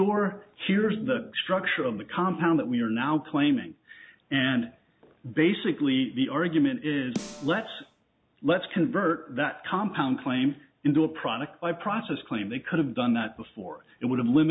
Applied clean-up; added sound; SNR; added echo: none; Snare drum; 15 dB; none.